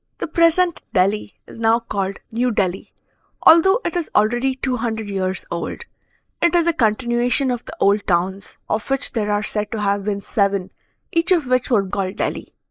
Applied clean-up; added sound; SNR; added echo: neural mask model Resemble Enhance denoiser.